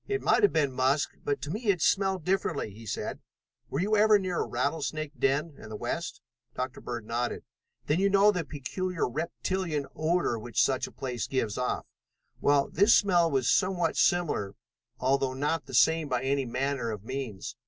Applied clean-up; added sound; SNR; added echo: none; none; none; none.